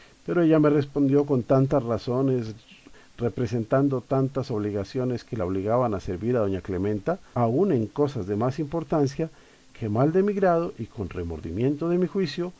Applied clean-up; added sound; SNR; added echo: none; none; none; none.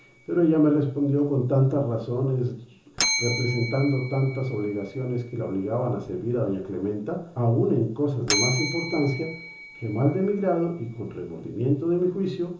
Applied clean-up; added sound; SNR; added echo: none; Bell; 10 dB; reverberation time 0.6 s.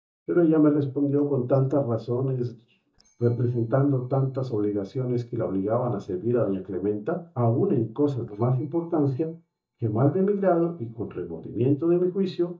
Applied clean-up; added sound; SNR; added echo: neural mask model DeepFilterNet 3.